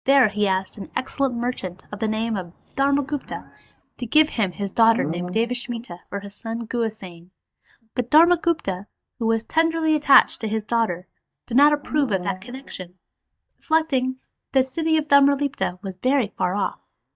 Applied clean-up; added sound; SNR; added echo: neural mask model DeepFilterNet 3.